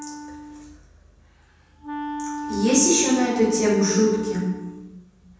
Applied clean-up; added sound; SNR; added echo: none; Wind instrument, woodwind instrument; 11 dB; reverberation time 1.1 s.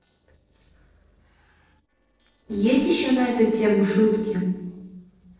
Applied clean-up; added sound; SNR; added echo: neural separator model SepFormer DNS4.